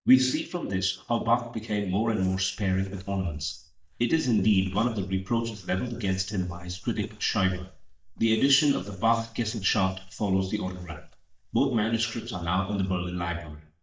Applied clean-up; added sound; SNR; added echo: neural mask model DeepFilterNet 3.